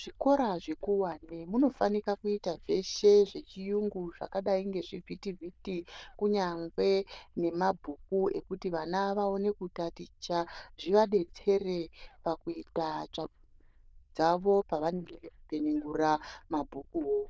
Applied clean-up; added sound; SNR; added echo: neural diffusion model UNIVERSE++.